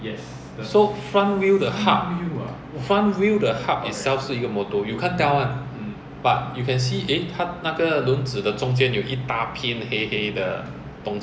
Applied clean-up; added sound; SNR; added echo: none; none; none; none.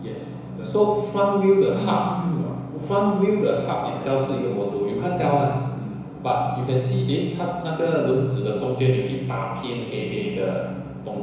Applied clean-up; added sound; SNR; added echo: none; none; none; reverberation time 1.0 s.